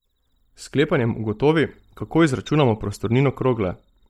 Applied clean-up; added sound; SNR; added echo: neural mask model DeepFilterNet 3.